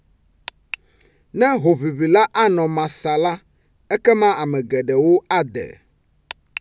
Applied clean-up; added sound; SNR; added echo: none; none; none; none.